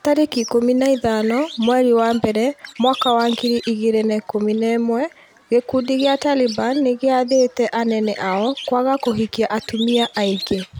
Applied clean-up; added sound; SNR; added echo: none; Bird; 16 dB; none.